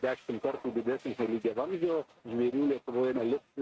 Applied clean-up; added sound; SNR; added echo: neural mask model RNNoise.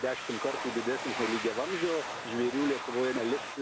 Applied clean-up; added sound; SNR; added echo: none; Domestic sounds, home sounds; 6 dB; none.